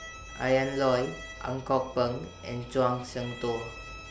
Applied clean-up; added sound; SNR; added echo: none; Bowed string instrument; 16 dB; none.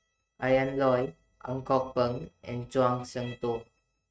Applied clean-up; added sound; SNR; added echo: neural mask model RNNoise.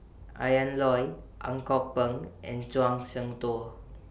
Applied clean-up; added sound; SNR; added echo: none; none; none; none.